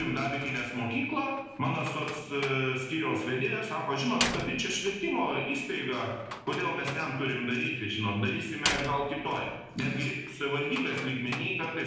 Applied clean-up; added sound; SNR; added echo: none; Slam; 10 dB; reverberation time 0.9 s.